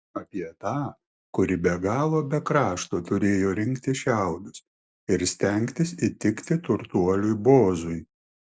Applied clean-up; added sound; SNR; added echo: none; none; none; none.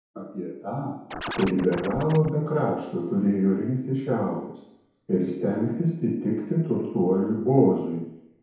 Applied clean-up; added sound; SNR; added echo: none; Scratching (performance technique); 9 dB; reverberation time 0.9 s.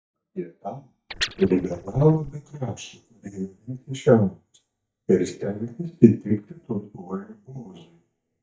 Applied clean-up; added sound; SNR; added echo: neural mask model DeepFilterNet 3.